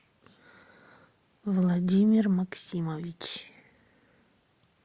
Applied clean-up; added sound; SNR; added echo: none; none; none; none.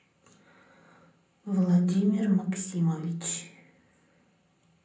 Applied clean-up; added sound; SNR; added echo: none; none; none; reverberation time 0.6 s.